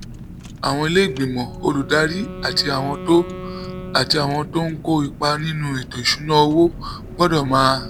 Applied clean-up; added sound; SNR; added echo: none; Wind instrument, woodwind instrument + Car; 13 dB; none.